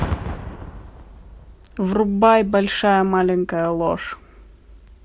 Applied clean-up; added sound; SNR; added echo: none; Boom; 13 dB; none.